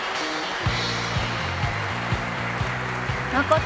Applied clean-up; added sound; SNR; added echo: none; Applause; 3 dB; none.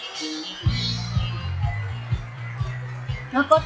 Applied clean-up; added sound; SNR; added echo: classical method log-MMSE.